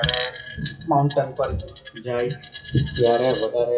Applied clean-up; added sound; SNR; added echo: classical method WPE with log-MMSE.